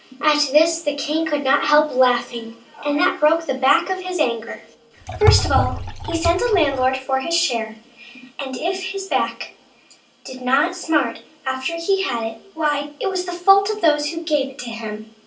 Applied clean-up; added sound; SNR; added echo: none; Liquid; 2 dB; reverberation time 0.2 s.